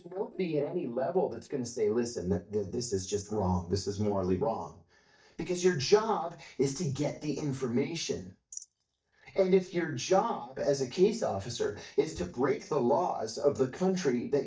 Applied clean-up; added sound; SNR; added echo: neural mask model DeepFilterNet 3.